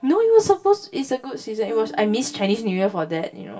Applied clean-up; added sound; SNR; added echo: none; Electric guitar / Strum; 20 dB; reverberation time 0.2 s.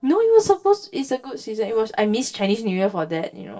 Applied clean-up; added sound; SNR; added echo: neural separator model SepFormer DNS4.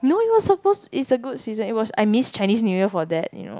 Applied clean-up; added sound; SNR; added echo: none; none; none; none.